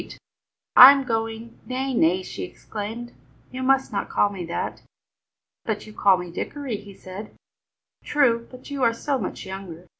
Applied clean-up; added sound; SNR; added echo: none; none; none; none.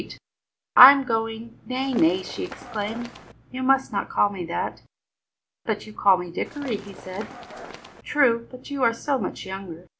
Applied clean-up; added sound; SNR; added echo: none; Run; 15 dB; none.